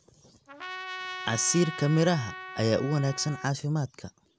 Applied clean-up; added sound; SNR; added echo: none; Trumpet; 11 dB; none.